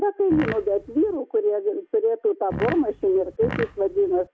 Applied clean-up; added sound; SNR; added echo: none; Fart; 10 dB; none.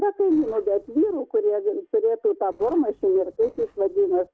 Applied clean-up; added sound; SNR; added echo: neural separator model SepFormer DNS4.